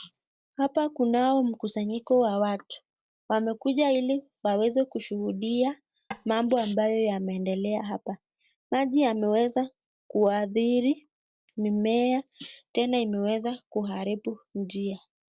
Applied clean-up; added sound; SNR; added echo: neural separator model SepFormer DNS4.